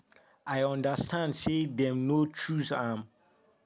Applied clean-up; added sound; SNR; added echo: none; none; none; none.